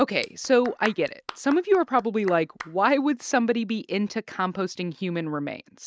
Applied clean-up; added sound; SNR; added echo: neural mask model RNNoise.